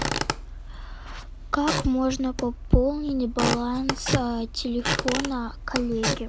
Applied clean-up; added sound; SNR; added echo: none; Squeak / Wood; 3 dB; none.